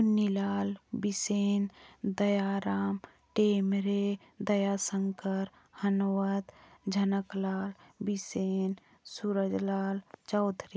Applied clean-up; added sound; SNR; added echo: none; none; none; none.